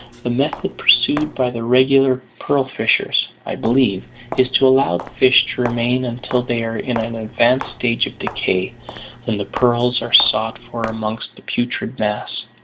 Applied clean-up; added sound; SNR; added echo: none; Walk, footsteps; 16 dB; none.